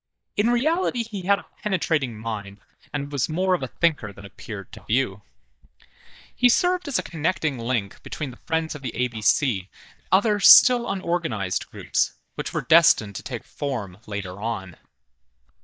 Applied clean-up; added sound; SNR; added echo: neural mask model DeepFilterNet 3.